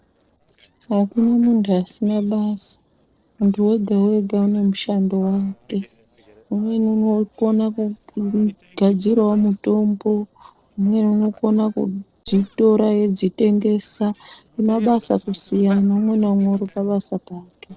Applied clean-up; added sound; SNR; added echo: neural separator model SepFormer DNS4.